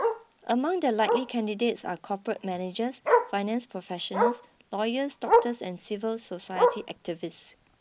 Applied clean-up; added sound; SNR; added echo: none; Bark; -1 dB; none.